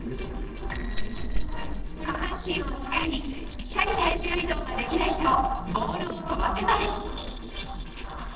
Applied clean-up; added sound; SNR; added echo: neural separator model SepFormer DNS4.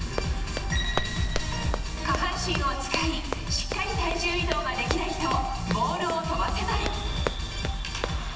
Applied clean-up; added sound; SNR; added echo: none; Run; 10 dB; reverberation time 1.4 s.